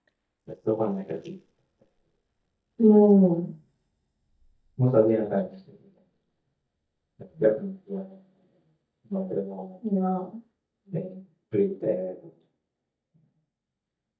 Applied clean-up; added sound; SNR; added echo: neural mask model DeepFilterNet 3.